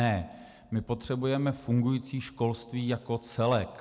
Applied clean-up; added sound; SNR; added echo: none; none; none; none.